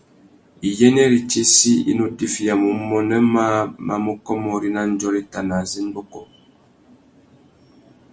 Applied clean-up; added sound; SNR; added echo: none; none; none; none.